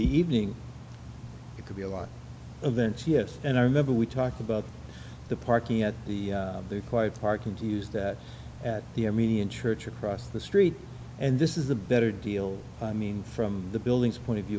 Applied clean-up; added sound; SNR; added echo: none; none; none; none.